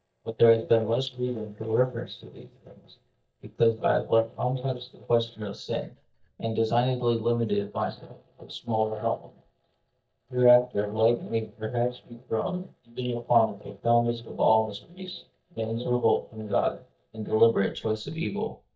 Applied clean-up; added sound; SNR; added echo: neural mask model DeepFilterNet 3.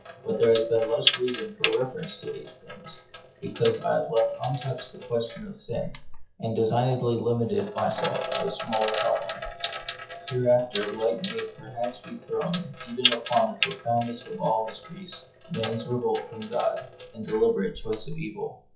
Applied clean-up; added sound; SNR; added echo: classical method WPE with log-MMSE.